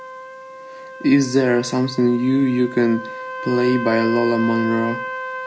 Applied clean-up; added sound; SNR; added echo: none; Trumpet; 11 dB; none.